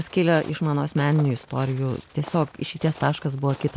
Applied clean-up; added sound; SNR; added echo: none; Walk, footsteps; 20 dB; none.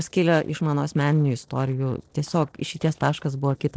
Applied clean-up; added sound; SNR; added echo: neural separator model SepFormer DNS4.